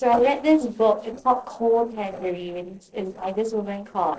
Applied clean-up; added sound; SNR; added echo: neural separator model SepFormer DNS4.